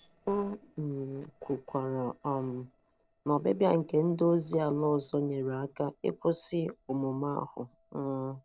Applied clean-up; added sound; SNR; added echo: neural separator model SepFormer DNS4.